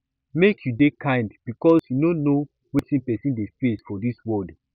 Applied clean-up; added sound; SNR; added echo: none; none; none; none.